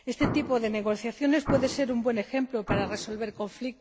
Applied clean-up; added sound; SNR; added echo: none; Explosion; 7 dB; none.